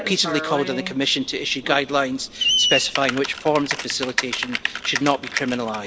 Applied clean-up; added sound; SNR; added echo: none; Screech + Typing; 4 dB; none.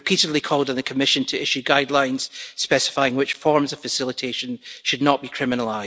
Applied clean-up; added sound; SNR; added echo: none; none; none; none.